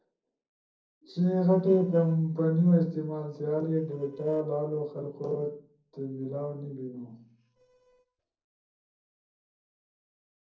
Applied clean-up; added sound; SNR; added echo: neural separator model SepFormer DNS4.